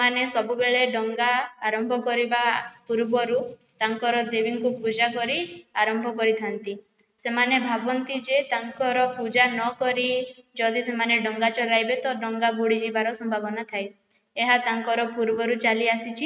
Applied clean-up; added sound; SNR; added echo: neural mask model RNNoise.